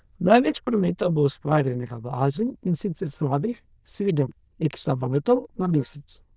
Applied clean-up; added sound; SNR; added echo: neural diffusion model UNIVERSE++.